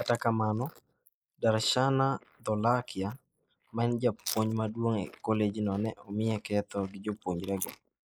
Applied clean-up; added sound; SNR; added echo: neural mask model Resemble Enhance denoiser.